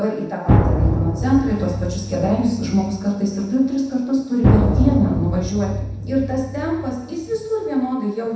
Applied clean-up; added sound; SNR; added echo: none; Drum; 1 dB; reverberation time 0.7 s.